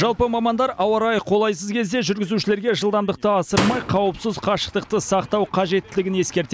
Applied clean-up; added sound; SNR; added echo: none; Slam; 6 dB; none.